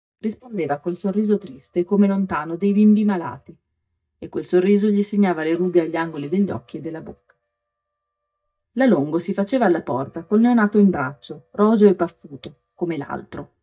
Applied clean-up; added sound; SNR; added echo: neural mask model DeepFilterNet 3.